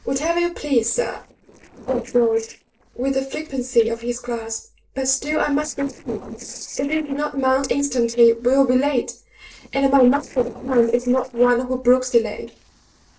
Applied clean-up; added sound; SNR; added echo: neural separator model SepFormer DNS4.